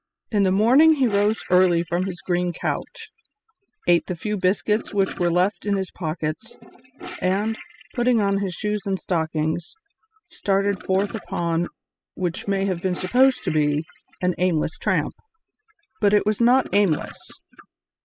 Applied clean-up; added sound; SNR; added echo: classical method spectral subtraction.